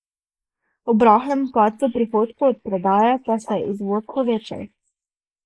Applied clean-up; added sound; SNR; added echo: neural mask model Resemble Enhance denoiser.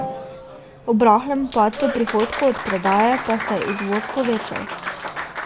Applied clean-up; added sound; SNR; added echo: none; Applause; 8 dB; none.